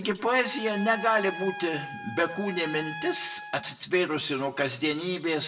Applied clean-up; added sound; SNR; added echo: none; Trumpet; 11 dB; reverberation time 0.6 s.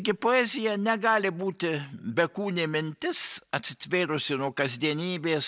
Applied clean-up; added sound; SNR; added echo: none; none; none; none.